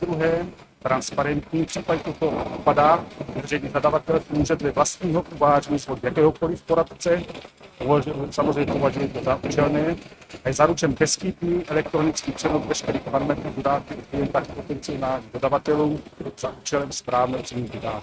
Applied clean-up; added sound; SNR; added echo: neural mask model RNNoise.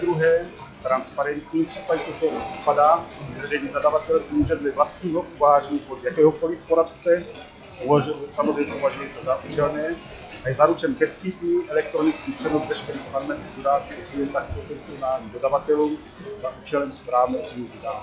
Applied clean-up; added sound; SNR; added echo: classical method log-MMSE.